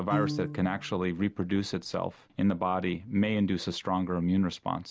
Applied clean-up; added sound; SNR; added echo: none; Piano; 11 dB; none.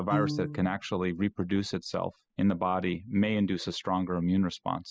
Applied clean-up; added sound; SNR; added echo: classical method spectral subtraction.